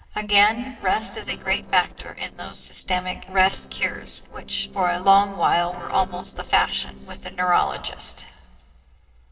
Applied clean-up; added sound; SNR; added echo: neural separator model SepFormer DNS4.